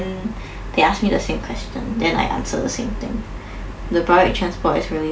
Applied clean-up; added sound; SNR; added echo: none; none; none; none.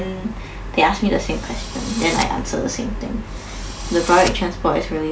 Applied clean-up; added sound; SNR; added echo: none; Drill; 12 dB; none.